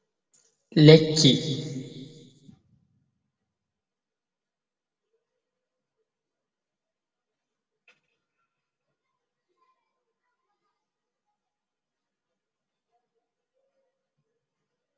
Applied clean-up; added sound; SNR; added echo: none; none; none; reverberation time 1.7 s.